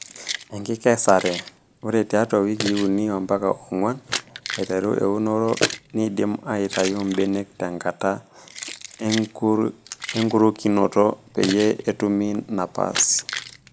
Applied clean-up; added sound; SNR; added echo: none; Keys jangling; 11 dB; none.